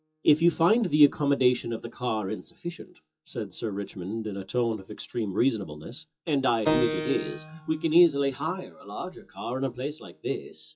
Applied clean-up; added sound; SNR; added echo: classical method WPE with log-MMSE.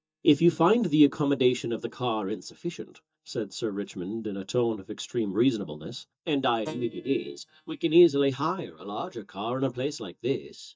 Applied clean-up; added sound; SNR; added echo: neural mask model DeepFilterNet 3.